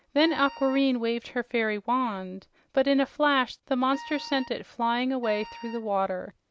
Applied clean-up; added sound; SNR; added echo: none; Wind instrument, woodwind instrument; 19 dB; none.